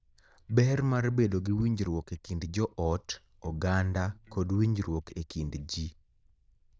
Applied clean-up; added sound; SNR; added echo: neural diffusion model UNIVERSE++.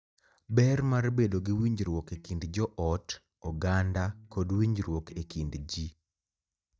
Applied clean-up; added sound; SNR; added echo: neural mask model DeepFilterNet 3.